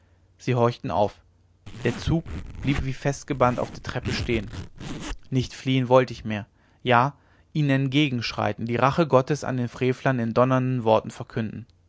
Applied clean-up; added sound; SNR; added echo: none; Zipper (clothing); 10 dB; none.